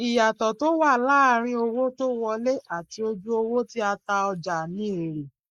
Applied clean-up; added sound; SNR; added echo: neural mask model Resemble Enhance denoiser.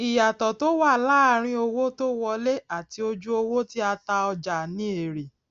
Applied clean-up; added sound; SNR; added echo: none; none; none; none.